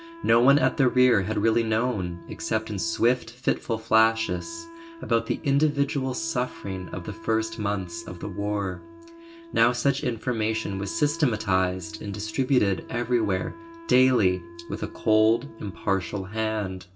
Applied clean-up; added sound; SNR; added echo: none; Wind instrument, woodwind instrument; 18 dB; reverberation time 0.2 s.